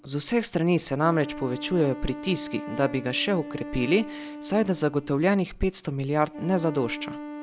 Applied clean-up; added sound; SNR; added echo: none; Wind instrument, woodwind instrument; 13 dB; none.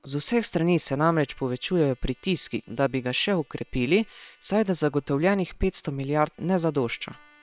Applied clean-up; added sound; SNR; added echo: neural separator model SepFormer WHAM!.